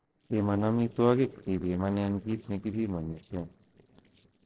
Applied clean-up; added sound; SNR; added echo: neural separator model SepFormer DNS4.